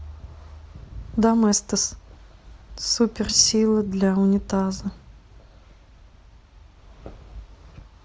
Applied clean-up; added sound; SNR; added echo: none; none; none; none.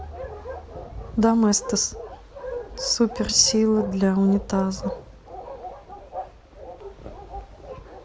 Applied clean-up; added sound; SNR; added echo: none; Bark; 12 dB; none.